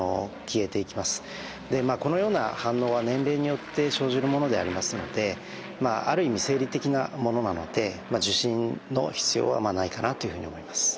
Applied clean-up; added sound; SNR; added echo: none; Aircraft; 14 dB; none.